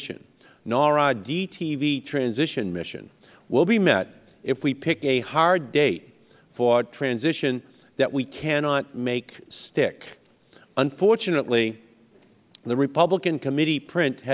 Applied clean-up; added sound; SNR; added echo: none; none; none; none.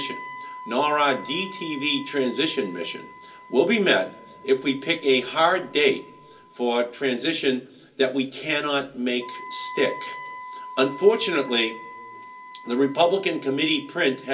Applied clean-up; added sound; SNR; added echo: none; Wind instrument, woodwind instrument; 16 dB; reverberation time 0.3 s.